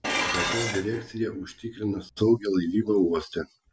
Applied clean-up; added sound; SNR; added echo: none; Dishes, pots, and pans; 6 dB; none.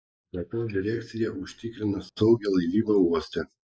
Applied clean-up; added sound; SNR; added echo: neural mask model Resemble Enhance denoiser.